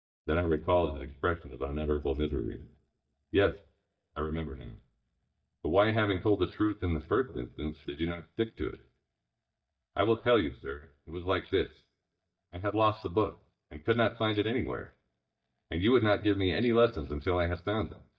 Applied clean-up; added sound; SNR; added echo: neural mask model DeepFilterNet 3.